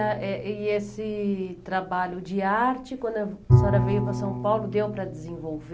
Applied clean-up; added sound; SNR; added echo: none; Bowed string instrument; 1 dB; none.